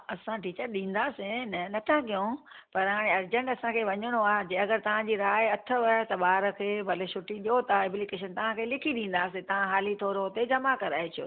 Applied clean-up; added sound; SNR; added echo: none; none; none; none.